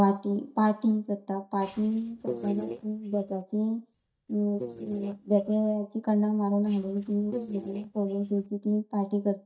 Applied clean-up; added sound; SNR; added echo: neural mask model DeepFilterNet 3.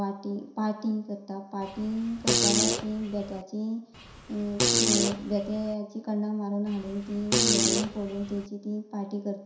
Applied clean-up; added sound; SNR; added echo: none; Fart; -3 dB; reverberation time 0.7 s.